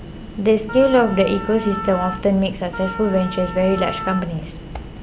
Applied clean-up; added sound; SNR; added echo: none; Wind instrument, woodwind instrument; 11 dB; none.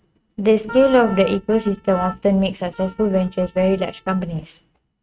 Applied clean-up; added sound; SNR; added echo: neural mask model RNNoise.